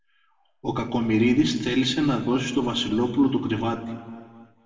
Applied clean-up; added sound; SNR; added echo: none; none; none; reverberation time 1.5 s.